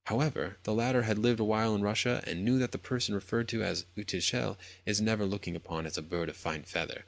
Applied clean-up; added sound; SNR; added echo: none; none; none; none.